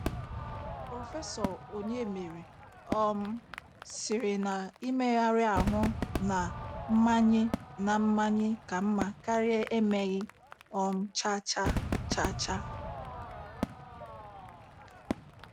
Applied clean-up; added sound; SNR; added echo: none; Crowd / Fireworks; 7 dB; none.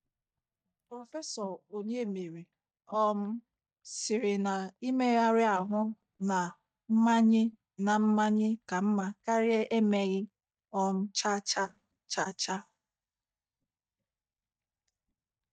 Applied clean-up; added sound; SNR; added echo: neural mask model DeepFilterNet 3.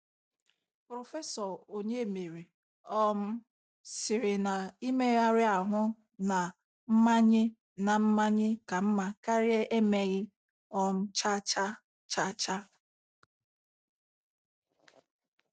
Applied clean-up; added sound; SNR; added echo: none; none; none; none.